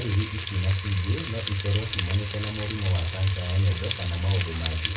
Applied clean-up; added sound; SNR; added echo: none; Frying (food); 2 dB; reverberation time 0.3 s.